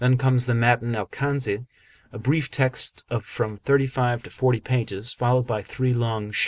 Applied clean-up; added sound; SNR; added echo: none; none; none; none.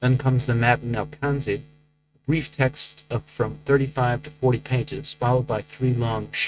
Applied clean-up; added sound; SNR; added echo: neural mask model RNNoise.